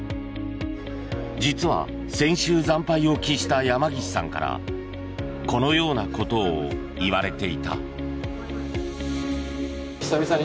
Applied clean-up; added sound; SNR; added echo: none; none; none; none.